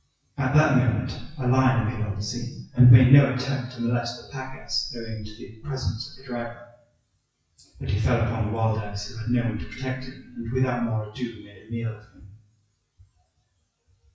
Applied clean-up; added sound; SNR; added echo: classical method WPE with log-MMSE.